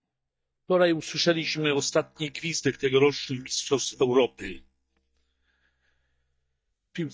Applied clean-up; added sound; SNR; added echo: neural mask model DeepFilterNet 3.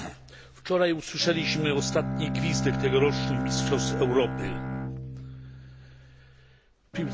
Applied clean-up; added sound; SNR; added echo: none; Bowed string instrument; 2 dB; none.